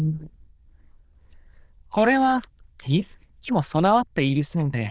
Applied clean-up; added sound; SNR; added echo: neural diffusion model UNIVERSE++.